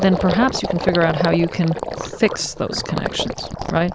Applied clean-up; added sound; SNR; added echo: none; Gurgling; 5 dB; none.